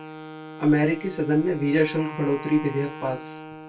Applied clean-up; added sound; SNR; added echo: none; Wind instrument, woodwind instrument; 13 dB; reverberation time 0.2 s.